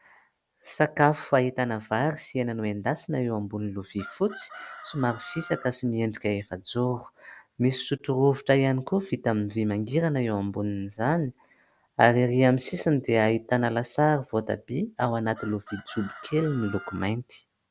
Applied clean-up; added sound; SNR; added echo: none; Chicken, rooster; 17 dB; none.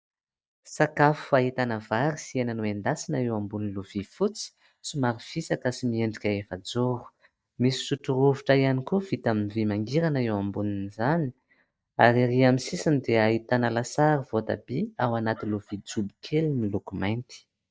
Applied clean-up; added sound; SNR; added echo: neural mask model DeepFilterNet 3.